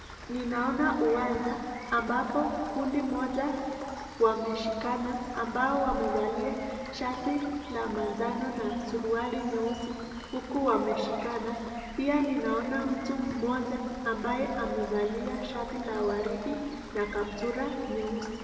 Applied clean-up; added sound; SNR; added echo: none; Rain; 14 dB; reverberation time 2.2 s.